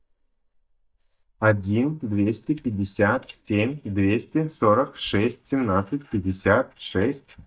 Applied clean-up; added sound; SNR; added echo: neural mask model DeepFilterNet 3.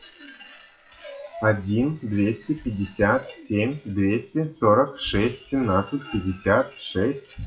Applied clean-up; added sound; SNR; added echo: classical method WPE with log-MMSE.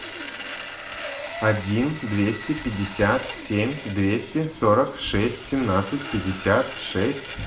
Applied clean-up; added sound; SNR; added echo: none; Sawing; 11 dB; reverberation time 0.7 s.